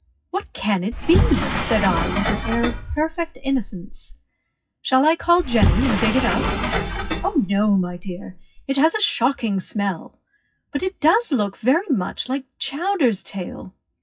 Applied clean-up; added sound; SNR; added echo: classical method WPE with log-MMSE.